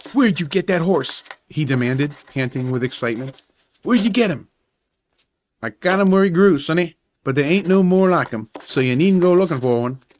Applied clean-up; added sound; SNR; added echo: neural mask model RNNoise.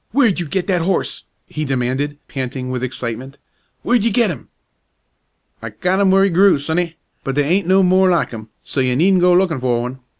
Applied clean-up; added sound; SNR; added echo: none; none; none; none.